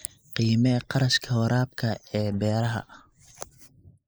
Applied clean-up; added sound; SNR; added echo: neural mask model Resemble Enhance denoiser.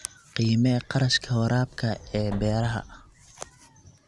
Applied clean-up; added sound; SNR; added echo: none; Subway, metro, underground; 17 dB; none.